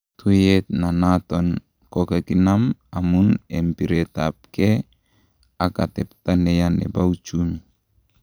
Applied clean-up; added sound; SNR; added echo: none; none; none; none.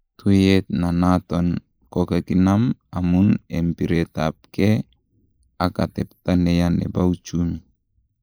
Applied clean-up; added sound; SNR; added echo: neural mask model Resemble Enhance denoiser.